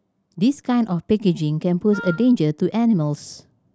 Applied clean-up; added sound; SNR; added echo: none; Wind instrument, woodwind instrument; 14 dB; none.